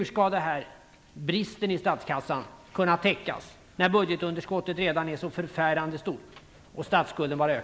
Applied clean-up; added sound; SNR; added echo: none; none; none; none.